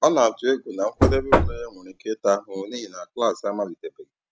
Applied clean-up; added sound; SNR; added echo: none; Knock; -3 dB; none.